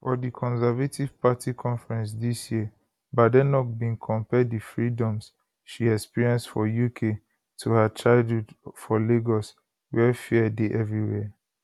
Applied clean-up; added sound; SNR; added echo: none; none; none; none.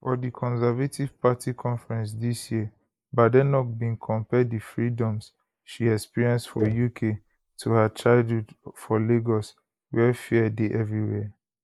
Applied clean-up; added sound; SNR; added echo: neural mask model Resemble Enhance denoiser.